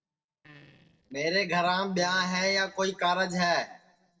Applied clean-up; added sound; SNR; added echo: neural separator model SepFormer DNS4.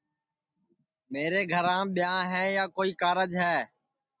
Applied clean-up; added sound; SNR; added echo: none; none; none; none.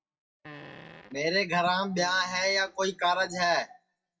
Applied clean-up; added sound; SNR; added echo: classical method WPE with log-MMSE.